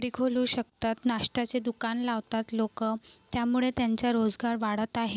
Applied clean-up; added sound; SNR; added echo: none; none; none; none.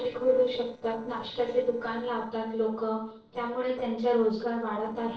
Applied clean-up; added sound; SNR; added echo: neural separator model SepFormer DNS4.